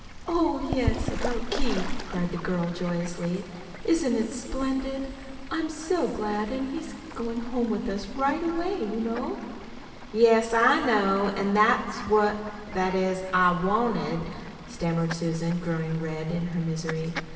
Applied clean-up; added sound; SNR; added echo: none; Bird / Fowl; 11 dB; reverberation time 2.4 s.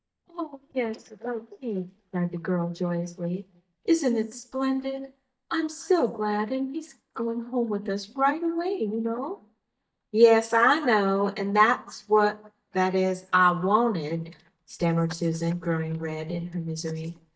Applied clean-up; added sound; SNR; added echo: neural mask model DeepFilterNet 3.